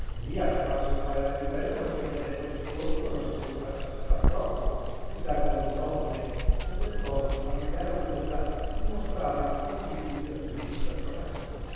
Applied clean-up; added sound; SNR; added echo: none; Water; -4 dB; reverberation time 2.2 s.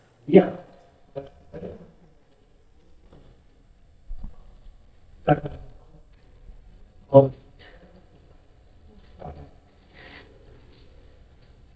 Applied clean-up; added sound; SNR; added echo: neural mask model DeepFilterNet 3.